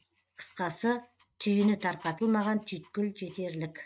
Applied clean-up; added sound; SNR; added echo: neural mask model RNNoise.